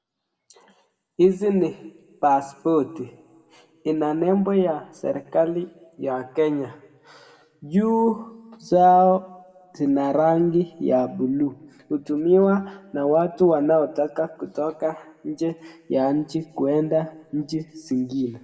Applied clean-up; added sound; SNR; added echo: none; none; none; reverberation time 1.2 s.